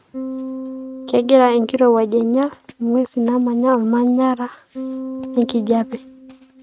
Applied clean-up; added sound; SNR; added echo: neural mask model RNNoise.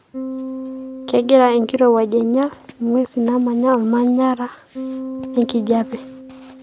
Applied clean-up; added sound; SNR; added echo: none; Bass guitar; 14 dB; none.